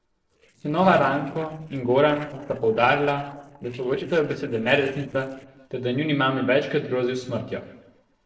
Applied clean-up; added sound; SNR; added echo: neural separator model SepFormer DNS4.